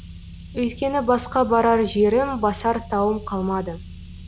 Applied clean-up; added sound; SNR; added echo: none; Car; 16 dB; none.